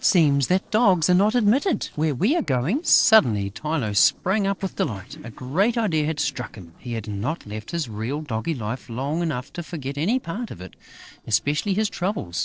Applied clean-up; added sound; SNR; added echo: neural separator model SepFormer DNS4.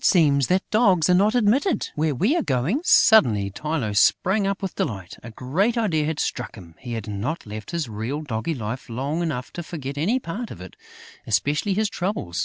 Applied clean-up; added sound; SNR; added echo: none; none; none; none.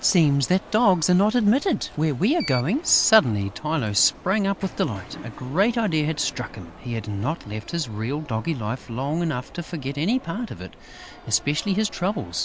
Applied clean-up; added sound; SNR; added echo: none; Alarm; 18 dB; none.